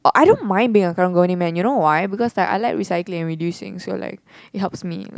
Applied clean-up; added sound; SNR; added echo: none; none; none; none.